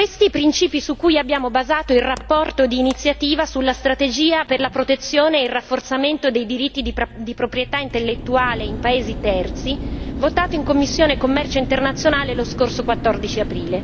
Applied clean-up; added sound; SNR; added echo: none; Mechanical fan; 11 dB; none.